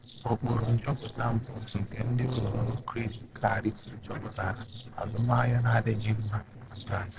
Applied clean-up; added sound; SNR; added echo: neural separator model SepFormer DNS4.